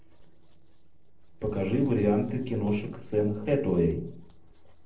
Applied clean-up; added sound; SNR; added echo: neural separator model SepFormer DNS4.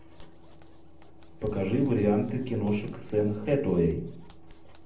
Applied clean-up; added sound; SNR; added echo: none; Zipper (clothing); 15 dB; reverberation time 0.6 s.